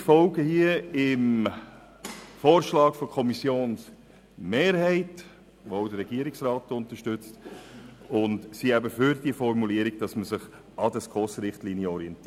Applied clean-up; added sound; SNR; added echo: none; none; none; none.